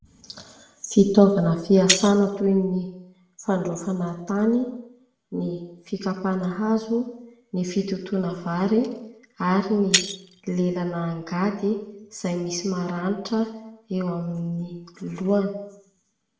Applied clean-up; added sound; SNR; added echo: none; Shatter; 6 dB; reverberation time 0.7 s.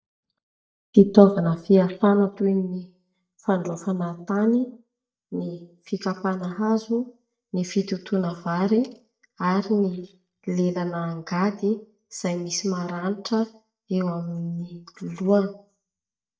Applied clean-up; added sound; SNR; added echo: neural mask model DeepFilterNet 3.